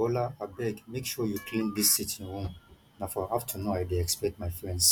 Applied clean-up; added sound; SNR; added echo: none; Telephone; 16 dB; none.